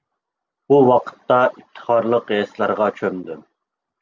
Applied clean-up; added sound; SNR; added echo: none; none; none; none.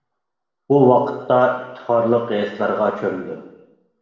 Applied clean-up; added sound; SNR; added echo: none; none; none; reverberation time 1.0 s.